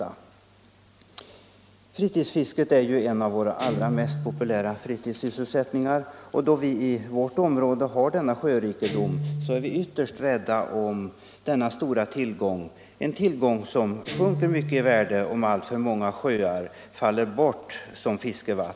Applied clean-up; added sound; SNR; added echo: none; Guitar; 12 dB; none.